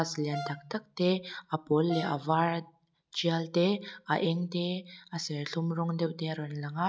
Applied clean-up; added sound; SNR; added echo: none; Brass instrument; 12 dB; none.